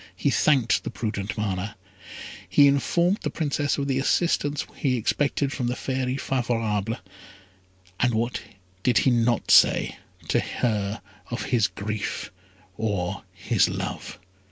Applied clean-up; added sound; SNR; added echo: none; none; none; none.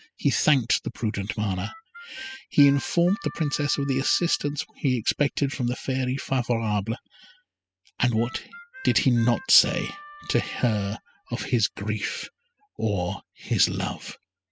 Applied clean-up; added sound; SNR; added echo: classical method spectral subtraction.